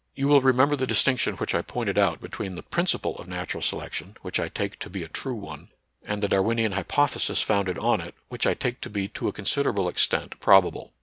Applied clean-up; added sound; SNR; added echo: none; none; none; none.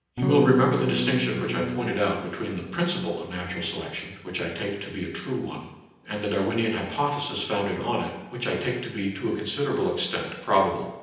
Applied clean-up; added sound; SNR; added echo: none; Electric guitar / Strum; 0 dB; reverberation time 0.9 s.